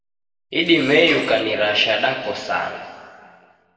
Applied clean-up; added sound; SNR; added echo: none; Dishes, pots, and pans; 18 dB; reverberation time 2.2 s.